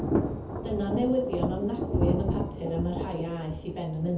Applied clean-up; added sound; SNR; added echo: none; Thunder / Rain; -1 dB; reverberation time 0.5 s.